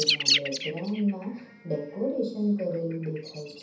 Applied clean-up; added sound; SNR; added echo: none; Bird; 2 dB; reverberation time 0.7 s.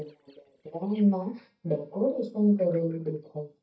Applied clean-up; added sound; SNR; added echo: neural mask model DeepFilterNet 3.